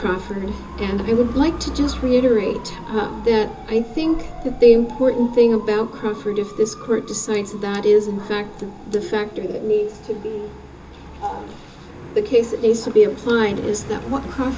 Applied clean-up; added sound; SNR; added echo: none; Motorcycle / Dog; 15 dB; reverberation time 0.2 s.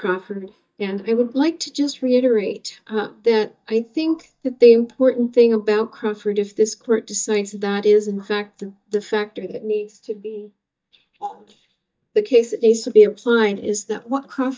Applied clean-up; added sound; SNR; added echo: neural mask model DeepFilterNet 3.